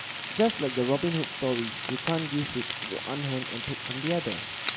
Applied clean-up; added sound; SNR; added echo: none; Frying (food); -1 dB; none.